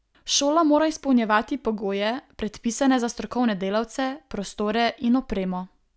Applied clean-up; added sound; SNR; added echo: none; none; none; none.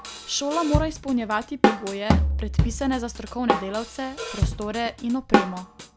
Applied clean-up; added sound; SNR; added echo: none; Drum kit; -3 dB; none.